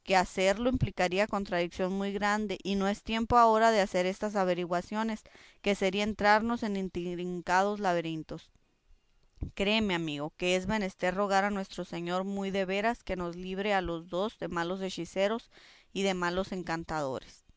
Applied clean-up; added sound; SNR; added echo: none; none; none; none.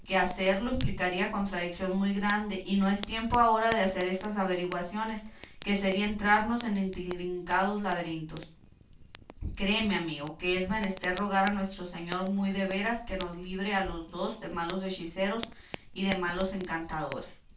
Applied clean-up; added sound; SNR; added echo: none; Fire; 14 dB; reverberation time 0.3 s.